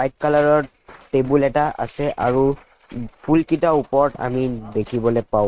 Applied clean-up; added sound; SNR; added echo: neural mask model RNNoise.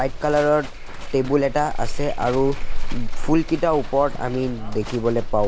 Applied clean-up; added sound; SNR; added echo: none; Livestock, farm animals, working animals; 1 dB; none.